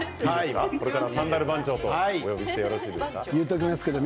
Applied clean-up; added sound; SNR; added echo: none; none; none; none.